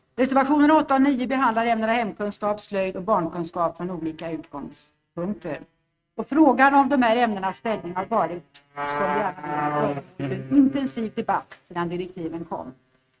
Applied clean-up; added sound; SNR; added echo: neural mask model RNNoise.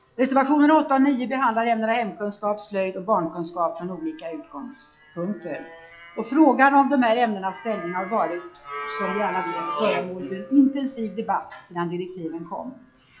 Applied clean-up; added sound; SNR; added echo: classical method log-MMSE.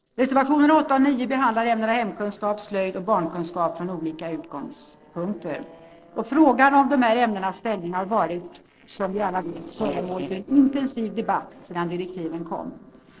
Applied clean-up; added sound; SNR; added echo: neural separator model SepFormer DNS4.